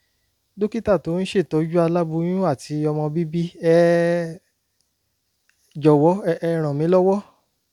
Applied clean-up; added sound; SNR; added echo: none; none; none; none.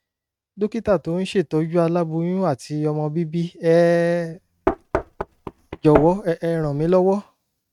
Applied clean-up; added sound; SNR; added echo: neural mask model RNNoise.